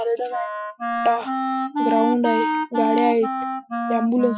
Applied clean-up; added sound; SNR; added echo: classical method Wiener filter.